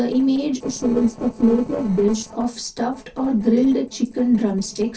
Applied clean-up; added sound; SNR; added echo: neural separator model SepFormer DNS4.